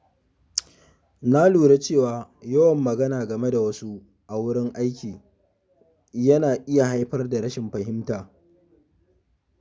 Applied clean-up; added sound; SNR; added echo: none; none; none; none.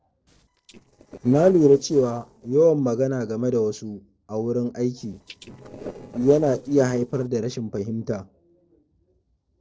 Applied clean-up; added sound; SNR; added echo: neural separator model SepFormer DNS4.